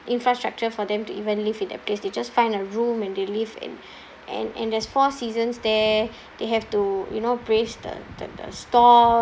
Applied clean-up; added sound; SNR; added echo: none; none; none; none.